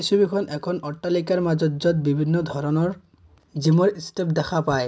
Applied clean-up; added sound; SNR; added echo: none; none; none; none.